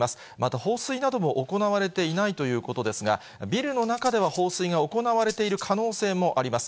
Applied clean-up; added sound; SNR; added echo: none; Rattle (instrument); 18 dB; none.